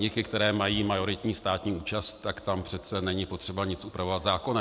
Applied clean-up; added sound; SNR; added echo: none; none; none; none.